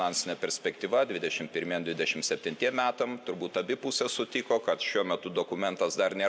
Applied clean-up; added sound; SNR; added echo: none; none; none; none.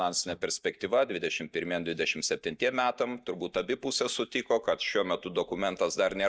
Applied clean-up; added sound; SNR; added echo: neural mask model DeepFilterNet 3.